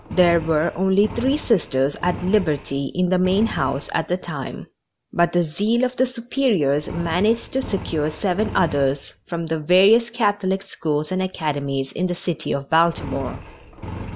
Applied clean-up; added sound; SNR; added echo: none; Engine; 15 dB; none.